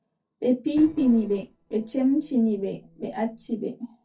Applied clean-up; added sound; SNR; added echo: neural separator model SepFormer DNS4.